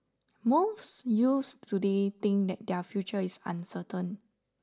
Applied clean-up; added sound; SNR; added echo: none; none; none; none.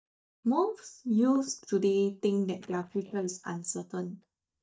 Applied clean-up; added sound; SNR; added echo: neural mask model DeepFilterNet 3.